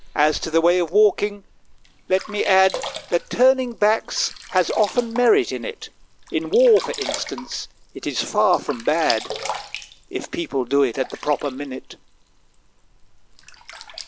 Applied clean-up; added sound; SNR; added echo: none; Sink (filling or washing); 14 dB; none.